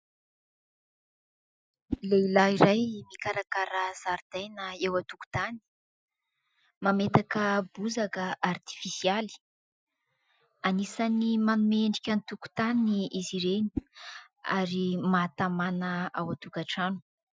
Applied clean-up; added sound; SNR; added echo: classical method Wiener filter.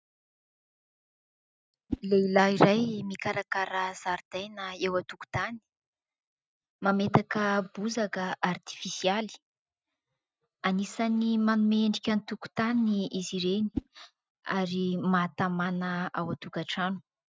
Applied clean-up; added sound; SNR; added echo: neural mask model RNNoise.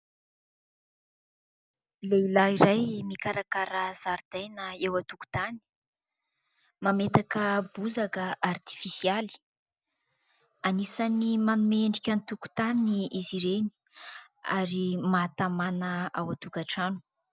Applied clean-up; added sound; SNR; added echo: none; none; none; none.